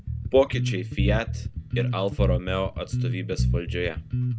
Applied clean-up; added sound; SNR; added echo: none; Bass guitar; -1 dB; none.